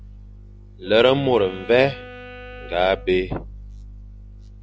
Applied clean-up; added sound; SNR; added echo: none; Wind instrument, woodwind instrument; 18 dB; none.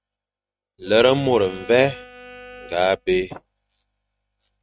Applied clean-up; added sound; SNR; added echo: neural mask model RNNoise.